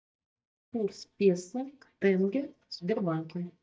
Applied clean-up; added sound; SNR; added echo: neural mask model DeepFilterNet 3.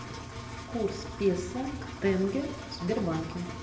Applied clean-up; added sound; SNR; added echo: none; Engine; 8 dB; reverberation time 0.8 s.